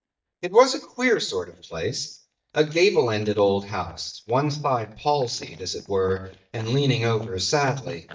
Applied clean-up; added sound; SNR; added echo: neural mask model DeepFilterNet 3.